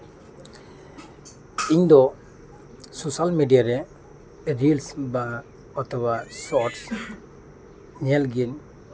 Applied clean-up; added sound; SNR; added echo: none; none; none; none.